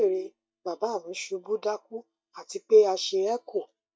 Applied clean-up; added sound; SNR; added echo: neural mask model DeepFilterNet 3.